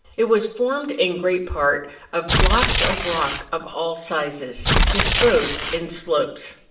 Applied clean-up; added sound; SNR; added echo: none; Tearing; -2 dB; reverberation time 0.6 s.